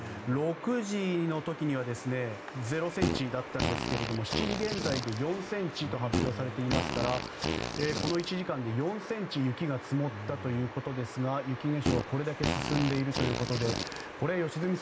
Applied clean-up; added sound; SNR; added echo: none; Fart; 3 dB; none.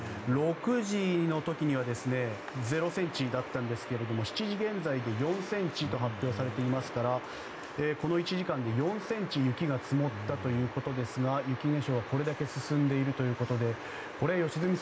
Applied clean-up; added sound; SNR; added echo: none; none; none; none.